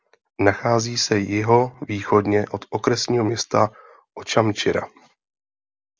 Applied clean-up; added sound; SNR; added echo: none; none; none; none.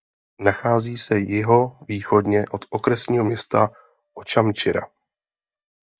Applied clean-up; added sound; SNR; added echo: neural mask model DeepFilterNet 3.